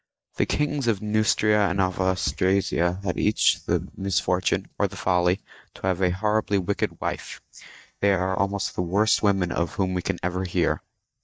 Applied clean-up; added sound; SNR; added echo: neural mask model DeepFilterNet 3.